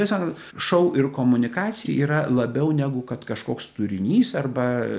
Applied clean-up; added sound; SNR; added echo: none; none; none; none.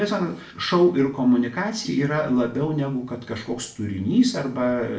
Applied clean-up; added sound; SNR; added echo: none; none; none; reverberation time 0.3 s.